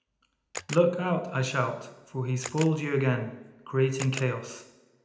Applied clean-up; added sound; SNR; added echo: none; Camera; 15 dB; reverberation time 0.7 s.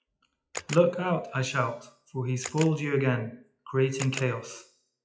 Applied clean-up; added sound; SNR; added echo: classical method WPE with log-MMSE.